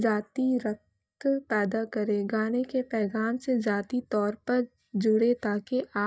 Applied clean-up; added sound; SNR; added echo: neural mask model DeepFilterNet 3.